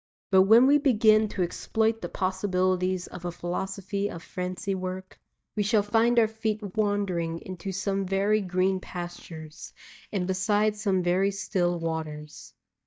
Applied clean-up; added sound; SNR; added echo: neural mask model DeepFilterNet 3.